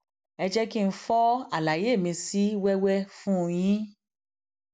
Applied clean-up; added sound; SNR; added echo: none; none; none; none.